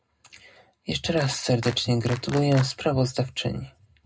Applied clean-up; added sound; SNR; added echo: none; Clapping; 14 dB; reverberation time 0.2 s.